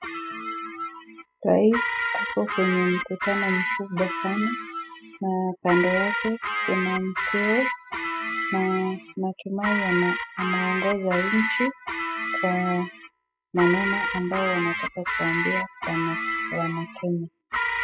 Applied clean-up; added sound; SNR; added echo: classical method spectral subtraction.